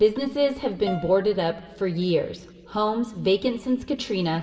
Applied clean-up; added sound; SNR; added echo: none; Piano; 18 dB; reverberation time 1.5 s.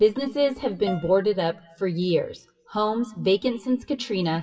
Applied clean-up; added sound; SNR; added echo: classical method WPE with log-MMSE.